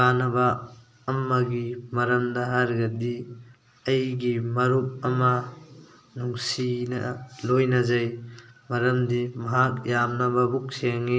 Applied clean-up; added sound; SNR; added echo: none; none; none; none.